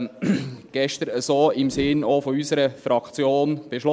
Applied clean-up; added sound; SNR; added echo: none; Whoosh, swoosh, swish; 18 dB; none.